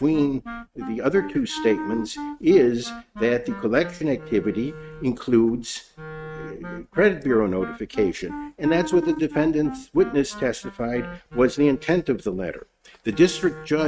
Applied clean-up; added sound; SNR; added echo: neural mask model RNNoise.